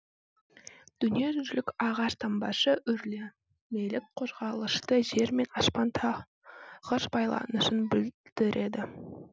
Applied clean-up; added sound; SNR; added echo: none; none; none; none.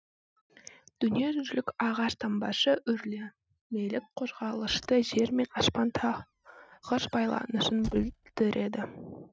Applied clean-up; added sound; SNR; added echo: neural mask model RNNoise.